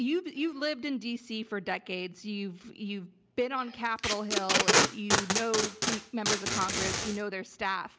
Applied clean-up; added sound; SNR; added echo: none; Packing tape, duct tape; -5 dB; none.